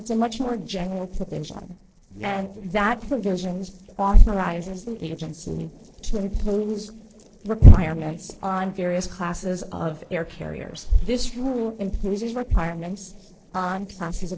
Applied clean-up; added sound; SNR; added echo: neural separator model SepFormer DNS4.